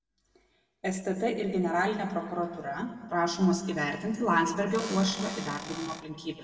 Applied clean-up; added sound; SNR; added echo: none; Cupboard open or close / Door; 11 dB; reverberation time 1.8 s.